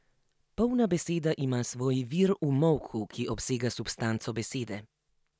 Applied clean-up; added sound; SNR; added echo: none; none; none; none.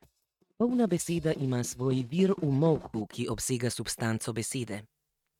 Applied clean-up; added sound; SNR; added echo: neural mask model RNNoise.